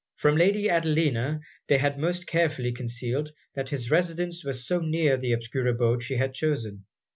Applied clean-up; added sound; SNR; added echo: none; none; none; none.